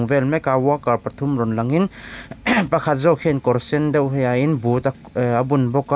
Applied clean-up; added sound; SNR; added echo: none; none; none; none.